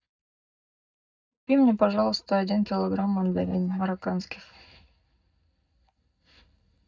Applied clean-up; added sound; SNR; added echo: neural mask model DeepFilterNet 3.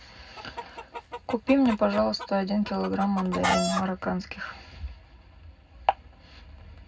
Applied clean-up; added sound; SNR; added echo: none; Chicken, rooster; 5 dB; reverberation time 0.3 s.